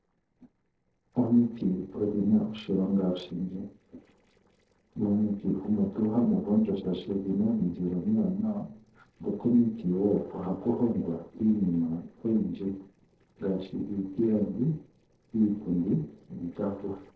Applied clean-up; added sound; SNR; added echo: neural separator model SepFormer DNS4.